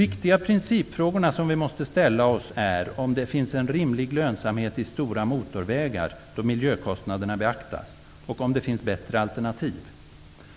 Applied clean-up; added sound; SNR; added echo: none; none; none; none.